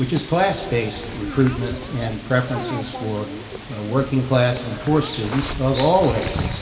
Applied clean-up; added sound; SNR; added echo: none; Bird vocalization, bird call, bird song; 8 dB; reverberation time 2.4 s.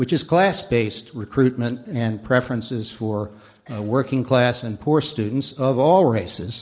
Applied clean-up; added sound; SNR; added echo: none; none; none; none.